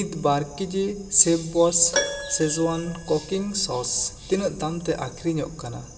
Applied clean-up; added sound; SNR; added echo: none; Keyboard (musical); 10 dB; reverberation time 2.2 s.